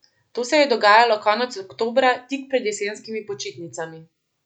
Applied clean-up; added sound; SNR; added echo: none; none; none; none.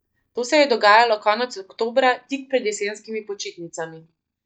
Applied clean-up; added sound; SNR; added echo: neural mask model DeepFilterNet 3.